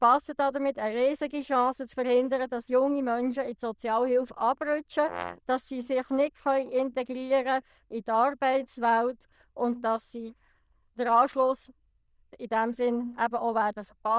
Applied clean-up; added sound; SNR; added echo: neural diffusion model UNIVERSE++.